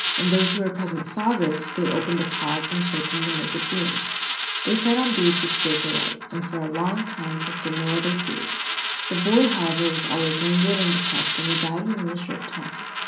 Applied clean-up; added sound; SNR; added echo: none; Coin (dropping); 2 dB; reverberation time 0.6 s.